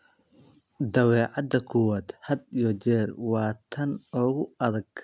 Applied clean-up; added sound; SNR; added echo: none; none; none; none.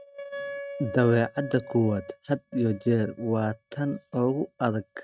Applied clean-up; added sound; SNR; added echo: neural mask model RNNoise.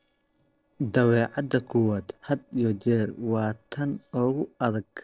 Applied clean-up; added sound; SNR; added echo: neural separator model SepFormer DNS4.